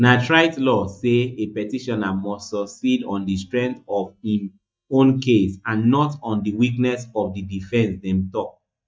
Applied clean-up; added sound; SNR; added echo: neural mask model DeepFilterNet 3.